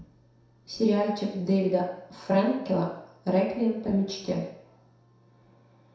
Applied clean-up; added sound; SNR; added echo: none; none; none; reverberation time 0.7 s.